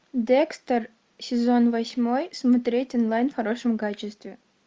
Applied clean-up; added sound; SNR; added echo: none; none; none; none.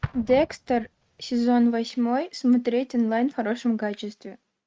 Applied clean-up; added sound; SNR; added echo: neural mask model RNNoise.